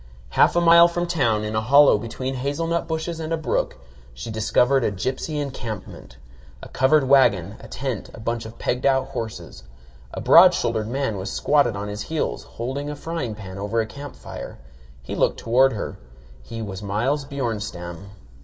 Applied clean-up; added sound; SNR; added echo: none; none; none; reverberation time 0.9 s.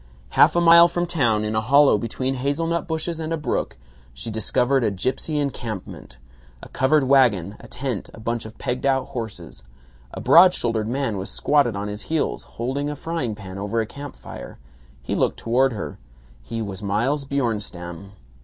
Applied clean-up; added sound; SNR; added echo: none; none; none; none.